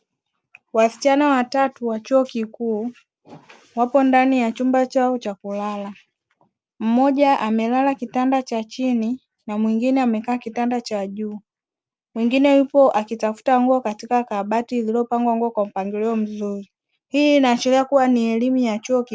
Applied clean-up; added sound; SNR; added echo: none; none; none; none.